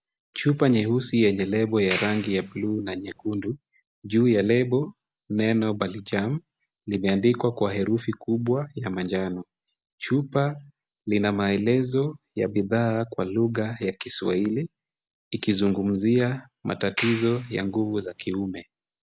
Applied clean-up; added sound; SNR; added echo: none; Clapping; 11 dB; none.